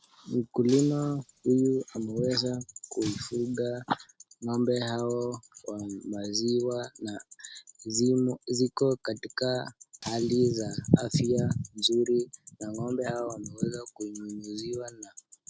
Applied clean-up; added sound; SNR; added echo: none; Shatter; 19 dB; none.